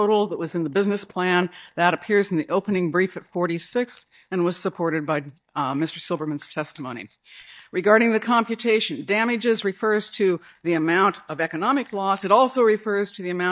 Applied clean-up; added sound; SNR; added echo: neural mask model DeepFilterNet 3.